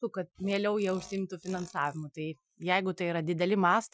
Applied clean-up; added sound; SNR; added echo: classical method Wiener filter.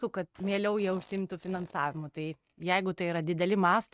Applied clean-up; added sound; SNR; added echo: neural mask model RNNoise.